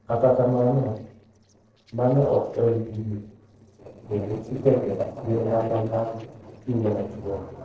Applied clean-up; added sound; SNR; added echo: neural separator model SepFormer DNS4.